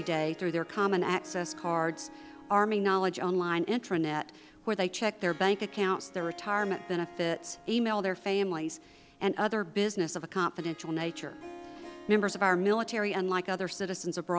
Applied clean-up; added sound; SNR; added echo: none; Harp; 19 dB; none.